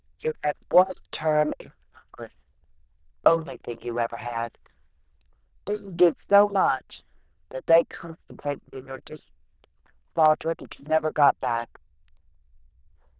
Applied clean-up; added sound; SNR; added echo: neural diffusion model UNIVERSE++.